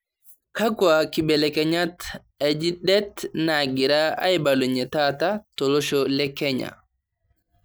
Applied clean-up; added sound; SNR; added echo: none; none; none; none.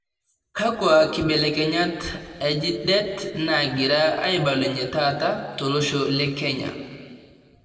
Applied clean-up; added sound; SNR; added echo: none; none; none; reverberation time 1.9 s.